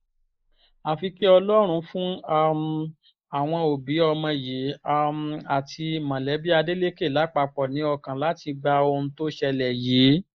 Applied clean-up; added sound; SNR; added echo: neural mask model Resemble Enhance denoiser.